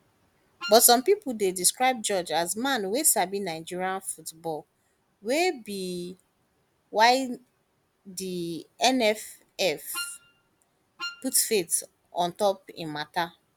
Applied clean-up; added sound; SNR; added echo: none; Wind instrument, woodwind instrument; 13 dB; none.